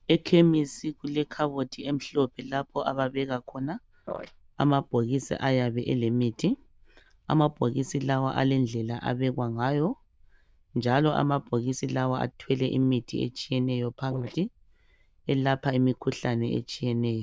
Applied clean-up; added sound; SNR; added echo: neural diffusion model UNIVERSE++.